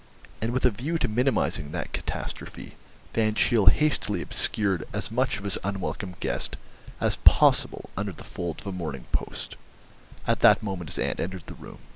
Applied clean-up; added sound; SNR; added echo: none; none; none; none.